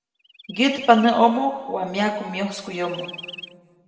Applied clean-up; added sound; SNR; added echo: none; Chirp, tweet; 17 dB; reverberation time 1.6 s.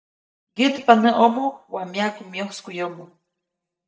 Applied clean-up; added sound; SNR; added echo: neural mask model DeepFilterNet 3.